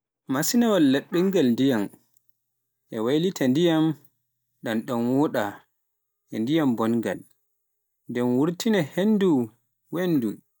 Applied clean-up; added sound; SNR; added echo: neural mask model DeepFilterNet 3.